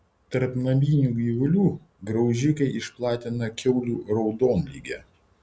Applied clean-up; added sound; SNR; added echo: none; none; none; none.